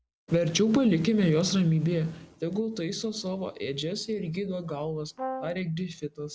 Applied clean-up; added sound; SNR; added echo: none; Brass instrument; 9 dB; none.